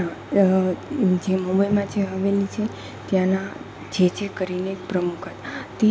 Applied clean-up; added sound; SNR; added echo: none; none; none; none.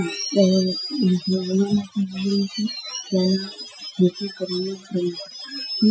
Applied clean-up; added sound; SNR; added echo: classical method Wiener filter.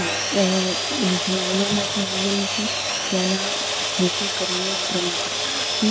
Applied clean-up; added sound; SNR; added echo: none; Sawing; -1 dB; none.